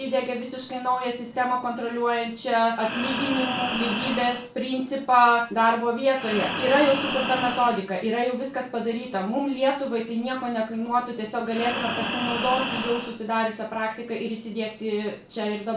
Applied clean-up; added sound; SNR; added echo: none; Breathing; 4 dB; reverberation time 0.3 s.